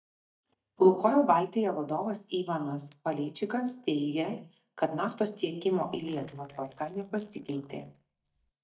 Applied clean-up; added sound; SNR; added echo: neural mask model DeepFilterNet 3.